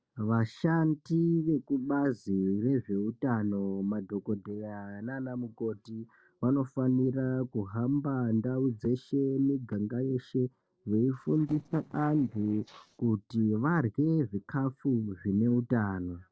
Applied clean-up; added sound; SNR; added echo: neural separator model SepFormer DNS4.